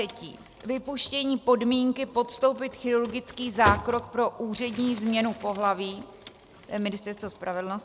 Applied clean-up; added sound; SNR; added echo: none; Crumpling, crinkling; 13 dB; none.